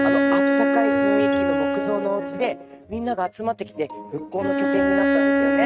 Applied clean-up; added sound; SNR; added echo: neural mask model RNNoise.